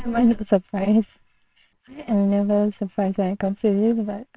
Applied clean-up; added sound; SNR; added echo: neural separator model SepFormer WHAMR!.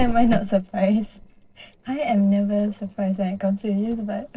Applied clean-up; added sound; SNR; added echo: neural separator model SepFormer DNS4.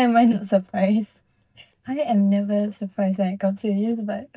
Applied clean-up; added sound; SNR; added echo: neural mask model DeepFilterNet 3.